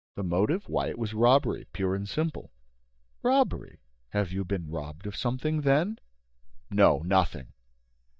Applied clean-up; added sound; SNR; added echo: neural mask model DeepFilterNet 3.